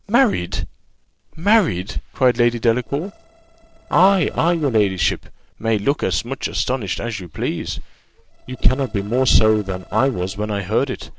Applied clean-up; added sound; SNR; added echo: neural separator model SepFormer DNS4.